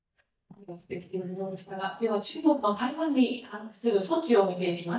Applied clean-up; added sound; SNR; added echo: neural mask model DeepFilterNet 3.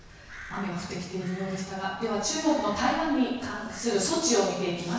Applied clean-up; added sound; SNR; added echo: none; Crow; 19 dB; reverberation time 1.1 s.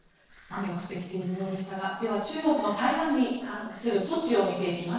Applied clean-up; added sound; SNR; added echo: neural separator model SepFormer DNS4.